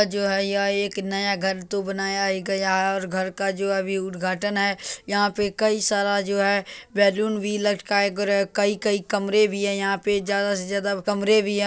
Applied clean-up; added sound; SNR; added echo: none; none; none; none.